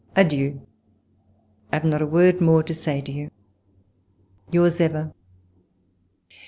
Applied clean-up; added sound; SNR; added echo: none; none; none; none.